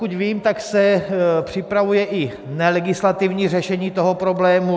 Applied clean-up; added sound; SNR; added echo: none; none; none; none.